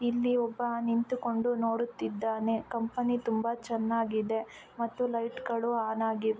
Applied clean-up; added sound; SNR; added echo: none; none; none; none.